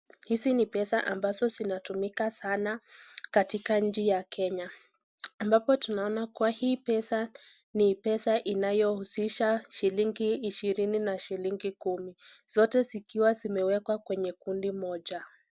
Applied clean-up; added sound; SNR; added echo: none; none; none; none.